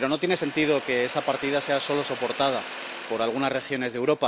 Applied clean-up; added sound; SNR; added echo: none; Mechanisms; 11 dB; none.